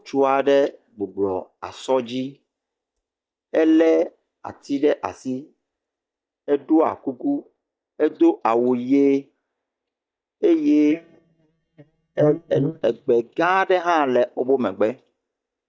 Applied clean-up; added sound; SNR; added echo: neural mask model DeepFilterNet 3.